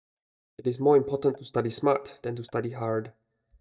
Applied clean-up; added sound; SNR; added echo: neural mask model DeepFilterNet 3.